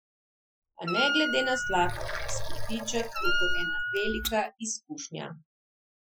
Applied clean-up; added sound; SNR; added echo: classical method Wiener filter.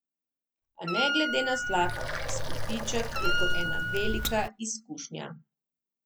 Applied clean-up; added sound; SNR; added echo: none; Water + Wind instrument, woodwind instrument; -4 dB; none.